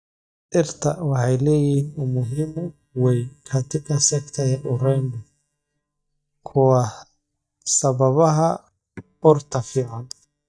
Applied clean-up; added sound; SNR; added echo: neural mask model DeepFilterNet 3.